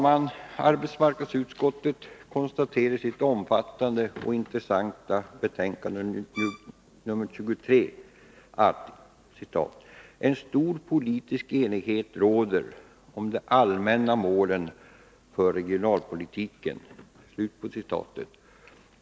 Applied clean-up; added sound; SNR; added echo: none; Bowed string instrument; 12 dB; none.